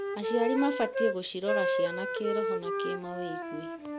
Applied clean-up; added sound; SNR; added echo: none; Wind instrument, woodwind instrument; -1 dB; none.